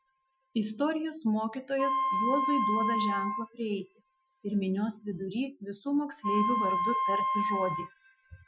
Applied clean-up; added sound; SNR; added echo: classical method Wiener filter.